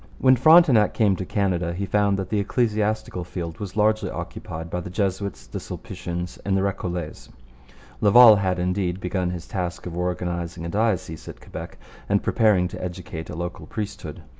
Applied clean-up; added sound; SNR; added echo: none; none; none; none.